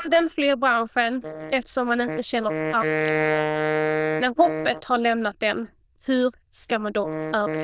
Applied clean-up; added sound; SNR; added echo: neural diffusion model UNIVERSE++.